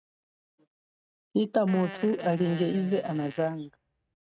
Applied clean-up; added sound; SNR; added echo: neural mask model RNNoise.